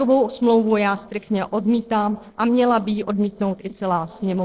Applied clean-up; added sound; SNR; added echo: neural separator model SepFormer DNS4.